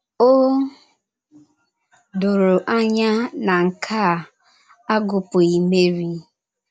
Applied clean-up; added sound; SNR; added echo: none; none; none; none.